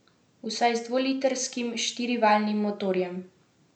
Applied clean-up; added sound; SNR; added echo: none; none; none; none.